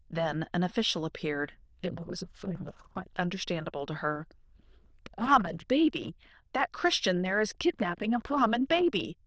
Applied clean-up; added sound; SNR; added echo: neural diffusion model UNIVERSE++.